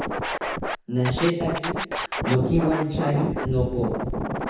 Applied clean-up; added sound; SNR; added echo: none; Scratching (performance technique); 2 dB; reverberation time 1.0 s.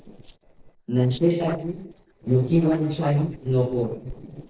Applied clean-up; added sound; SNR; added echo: neural separator model SepFormer DNS4.